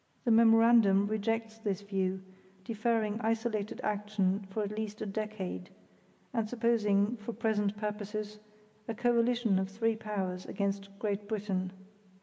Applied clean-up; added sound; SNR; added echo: none; none; none; reverberation time 1.2 s.